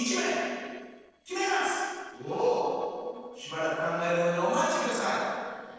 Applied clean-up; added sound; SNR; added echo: neural separator model SepFormer DNS4.